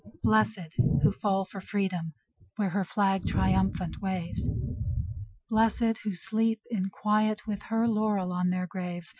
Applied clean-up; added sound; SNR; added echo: classical method Wiener filter.